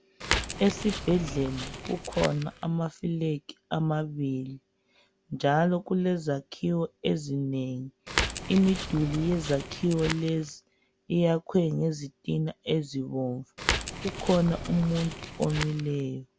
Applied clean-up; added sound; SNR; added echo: none; Crackle; 6 dB; none.